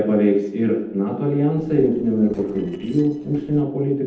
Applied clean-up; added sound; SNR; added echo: neural separator model SepFormer DNS4.